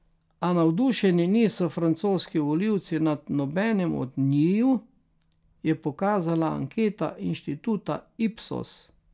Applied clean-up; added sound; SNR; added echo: none; none; none; none.